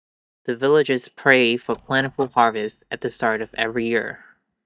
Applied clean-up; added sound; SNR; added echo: neural mask model DeepFilterNet 3.